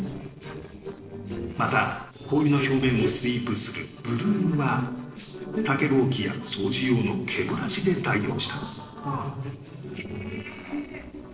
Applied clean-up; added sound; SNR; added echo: neural separator model SepFormer DNS4.